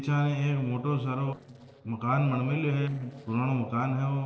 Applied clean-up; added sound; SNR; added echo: neural separator model SepFormer DNS4.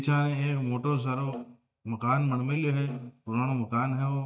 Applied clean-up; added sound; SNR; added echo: neural mask model DeepFilterNet 3.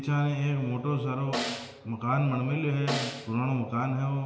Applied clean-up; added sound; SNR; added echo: none; Snare drum; 8 dB; reverberation time 1.9 s.